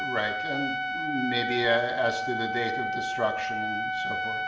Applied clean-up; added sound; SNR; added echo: none; Trumpet; 0 dB; reverberation time 1.3 s.